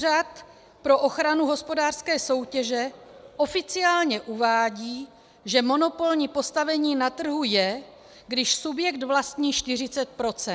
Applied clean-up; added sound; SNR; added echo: none; none; none; none.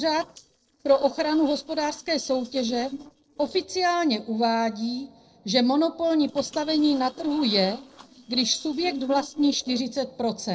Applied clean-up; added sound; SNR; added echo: neural separator model SepFormer DNS4.